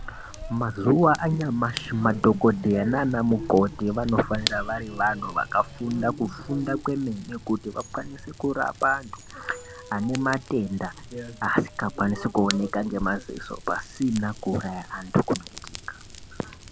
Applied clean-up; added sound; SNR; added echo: none; Fire / Rain; 14 dB; none.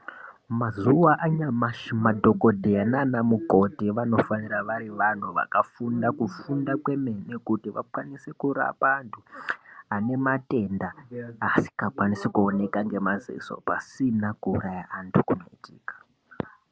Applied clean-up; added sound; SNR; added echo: none; none; none; none.